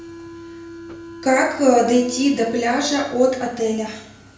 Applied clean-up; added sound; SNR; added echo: none; Subway, metro, underground; 18 dB; reverberation time 0.5 s.